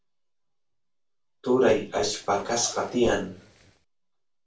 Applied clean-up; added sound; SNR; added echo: none; Zipper (clothing); 18 dB; reverberation time 0.2 s.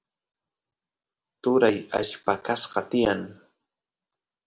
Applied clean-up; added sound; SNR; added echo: none; none; none; none.